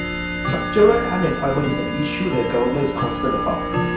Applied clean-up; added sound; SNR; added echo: none; Tick-tock / Bell; 3 dB; reverberation time 0.6 s.